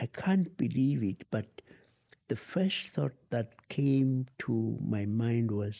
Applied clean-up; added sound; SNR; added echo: neural mask model Resemble Enhance denoiser.